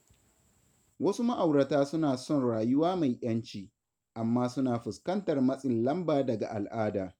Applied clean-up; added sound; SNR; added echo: none; none; none; none.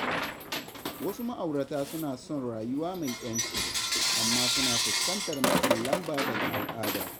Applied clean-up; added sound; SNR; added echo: none; Coin (dropping) / Bell + Sink (filling or washing); -4 dB; none.